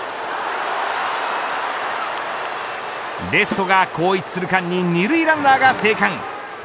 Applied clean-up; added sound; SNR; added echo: none; Snare drum; 16 dB; none.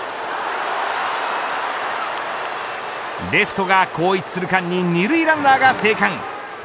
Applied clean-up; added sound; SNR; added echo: none; none; none; none.